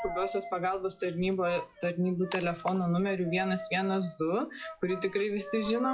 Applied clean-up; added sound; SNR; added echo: classical method log-MMSE.